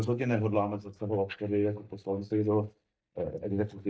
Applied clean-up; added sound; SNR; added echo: neural mask model DeepFilterNet 3.